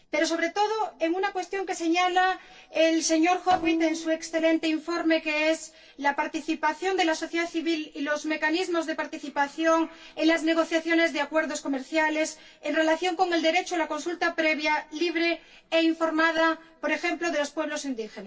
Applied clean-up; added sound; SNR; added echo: neural separator model SepFormer DNS4.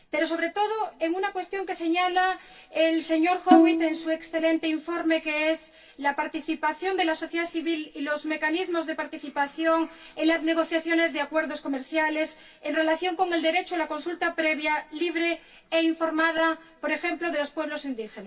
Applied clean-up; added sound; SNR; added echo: none; Bowed string instrument; -3 dB; reverberation time 0.2 s.